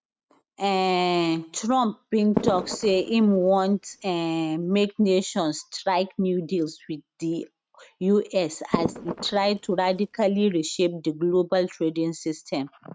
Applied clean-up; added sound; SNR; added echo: neural mask model RNNoise.